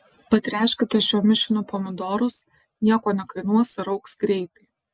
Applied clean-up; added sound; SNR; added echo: none; none; none; none.